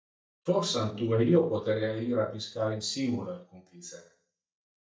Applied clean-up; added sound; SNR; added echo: neural mask model DeepFilterNet 3.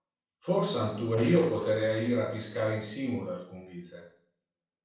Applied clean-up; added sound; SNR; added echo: neural separator model SepFormer DNS4.